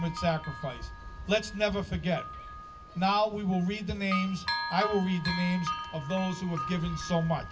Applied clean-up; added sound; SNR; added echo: none; Bell; 9 dB; none.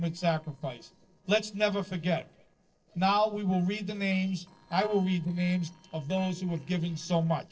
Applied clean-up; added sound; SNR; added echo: neural separator model SepFormer DNS4.